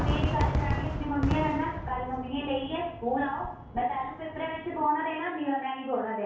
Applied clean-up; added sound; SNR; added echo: none; Fireworks; 2 dB; reverberation time 0.6 s.